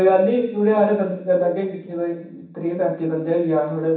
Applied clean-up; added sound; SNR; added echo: none; none; none; reverberation time 0.7 s.